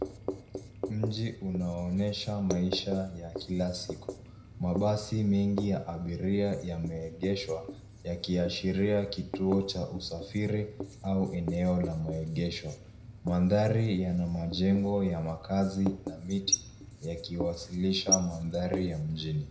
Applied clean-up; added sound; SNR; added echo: none; Writing; 9 dB; reverberation time 0.5 s.